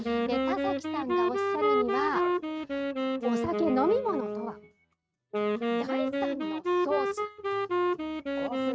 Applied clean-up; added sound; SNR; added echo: neural mask model RNNoise.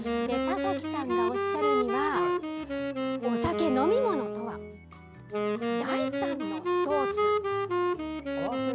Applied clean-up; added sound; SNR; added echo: none; Wind instrument, woodwind instrument; -4 dB; none.